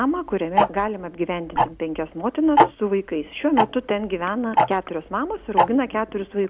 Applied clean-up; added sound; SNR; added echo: none; Tick-tock; 1 dB; none.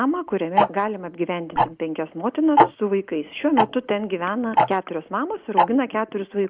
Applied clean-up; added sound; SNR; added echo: neural mask model Resemble Enhance denoiser.